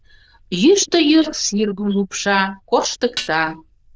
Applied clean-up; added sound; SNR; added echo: neural diffusion model UNIVERSE++.